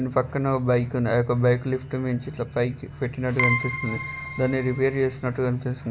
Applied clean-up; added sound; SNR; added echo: none; Keyboard (musical); 6 dB; none.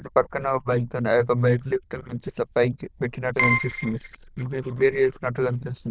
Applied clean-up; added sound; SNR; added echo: neural diffusion model UNIVERSE++.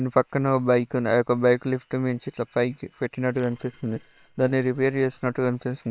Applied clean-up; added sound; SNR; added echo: neural separator model SepFormer WHAM!.